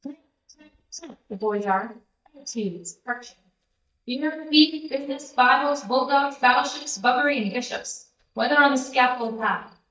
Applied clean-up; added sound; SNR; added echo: neural mask model DeepFilterNet 3.